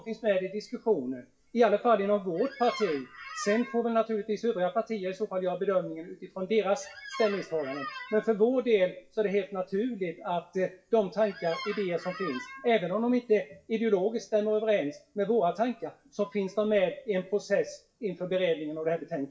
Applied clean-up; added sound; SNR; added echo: classical method WPE with log-MMSE.